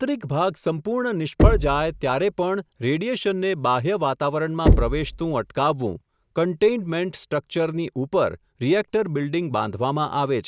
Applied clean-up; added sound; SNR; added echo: none; Knock; 1 dB; none.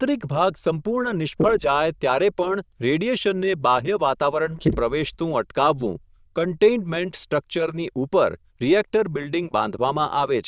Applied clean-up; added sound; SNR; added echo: neural diffusion model UNIVERSE++.